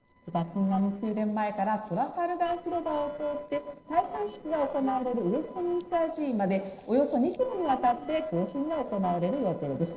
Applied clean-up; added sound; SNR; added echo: neural separator model SepFormer DNS4.